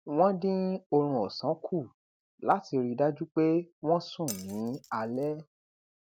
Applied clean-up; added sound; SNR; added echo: none; Glass; 17 dB; none.